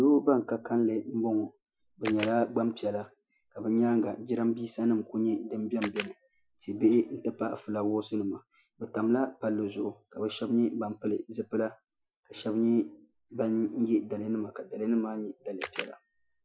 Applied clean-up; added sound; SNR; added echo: classical method Wiener filter.